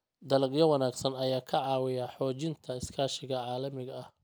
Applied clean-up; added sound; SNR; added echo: none; none; none; none.